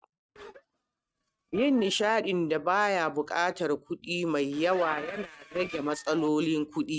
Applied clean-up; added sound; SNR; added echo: neural mask model RNNoise.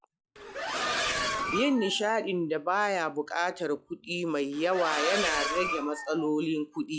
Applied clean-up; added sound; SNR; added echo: classical method log-MMSE.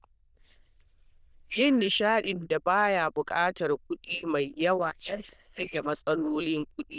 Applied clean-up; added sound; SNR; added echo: neural diffusion model UNIVERSE++.